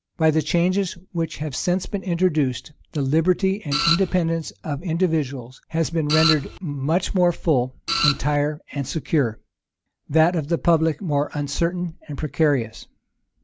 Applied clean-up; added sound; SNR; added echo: none; Printer; 2 dB; none.